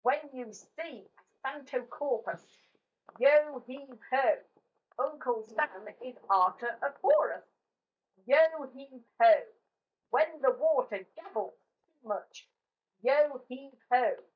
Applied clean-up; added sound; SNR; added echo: neural mask model DeepFilterNet 3.